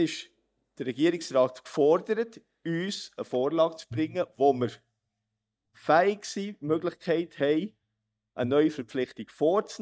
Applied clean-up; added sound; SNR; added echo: neural mask model DeepFilterNet 3.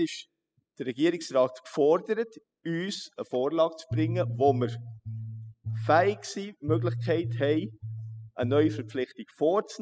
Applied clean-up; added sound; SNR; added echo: classical method spectral subtraction.